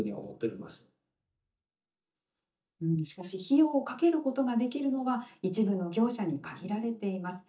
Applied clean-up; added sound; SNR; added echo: neural mask model DeepFilterNet 3.